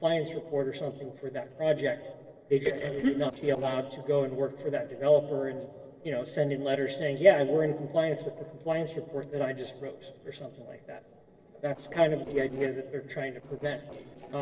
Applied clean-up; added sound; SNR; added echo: neural separator model SepFormer DNS4.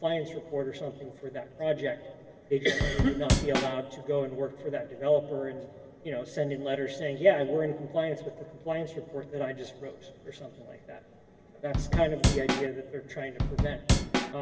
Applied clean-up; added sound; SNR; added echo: none; Drum / Drum kit; -4 dB; reverberation time 2.0 s.